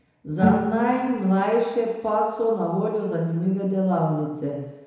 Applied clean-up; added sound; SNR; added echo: none; Bowed string instrument; 7 dB; reverberation time 1.0 s.